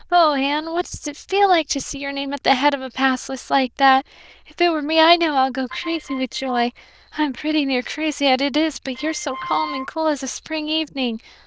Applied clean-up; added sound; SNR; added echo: neural diffusion model UNIVERSE++.